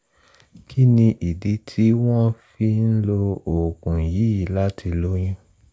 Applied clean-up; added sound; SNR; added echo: none; none; none; none.